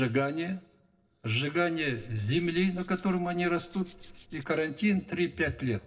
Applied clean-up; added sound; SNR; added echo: neural separator model SepFormer DNS4.